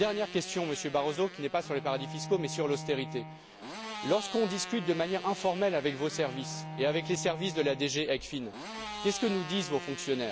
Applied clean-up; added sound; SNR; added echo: none; Motorcycle + Bowed string instrument; 10 dB; none.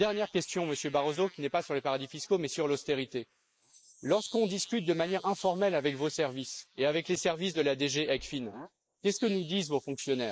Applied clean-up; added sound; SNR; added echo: neural mask model Resemble Enhance denoiser.